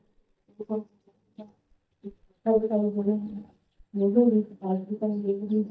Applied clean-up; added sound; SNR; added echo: neural mask model DeepFilterNet 3.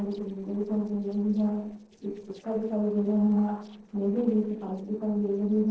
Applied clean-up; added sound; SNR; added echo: neural separator model SepFormer DNS4.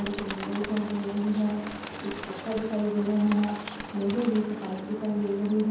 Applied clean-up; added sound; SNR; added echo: none; Bird; 12 dB; reverberation time 0.8 s.